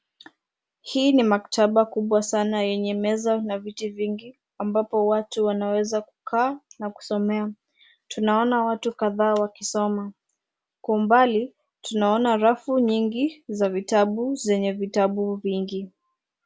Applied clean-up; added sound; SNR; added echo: none; none; none; none.